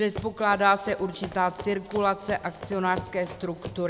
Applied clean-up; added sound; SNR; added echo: none; Run; 14 dB; none.